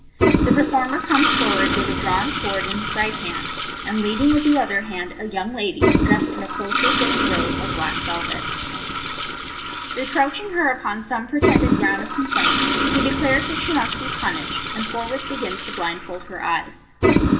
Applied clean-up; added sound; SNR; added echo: none; Toilet flush; -3 dB; reverberation time 1.1 s.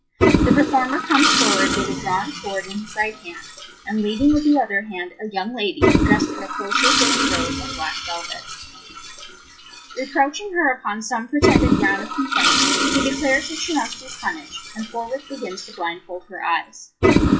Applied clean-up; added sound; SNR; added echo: classical method WPE with log-MMSE.